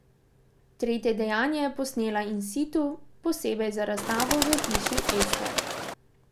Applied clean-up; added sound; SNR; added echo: none; Bird; -1 dB; none.